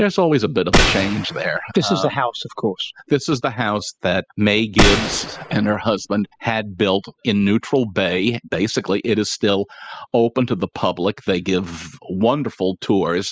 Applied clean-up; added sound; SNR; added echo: classical method spectral subtraction.